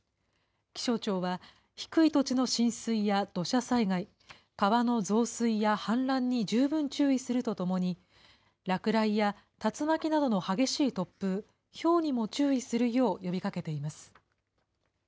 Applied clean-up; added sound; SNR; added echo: none; none; none; none.